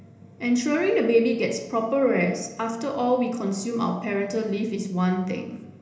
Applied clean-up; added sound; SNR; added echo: none; none; none; reverberation time 1.0 s.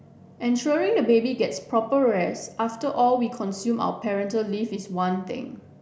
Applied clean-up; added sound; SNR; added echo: none; none; none; none.